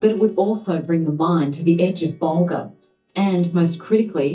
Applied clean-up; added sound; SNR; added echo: neural mask model DeepFilterNet 3.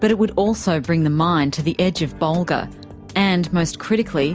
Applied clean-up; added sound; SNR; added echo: none; none; none; none.